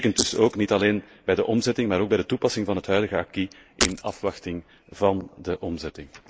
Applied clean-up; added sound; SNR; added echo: neural mask model Resemble Enhance denoiser.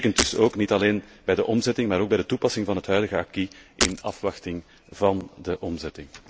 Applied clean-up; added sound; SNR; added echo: none; Shatter; 4 dB; none.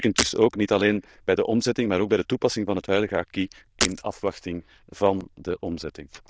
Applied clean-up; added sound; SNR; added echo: neural diffusion model UNIVERSE++.